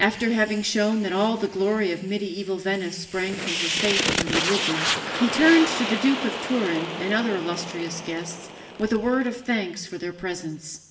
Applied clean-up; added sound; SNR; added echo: none; Fire; 5 dB; reverberation time 0.7 s.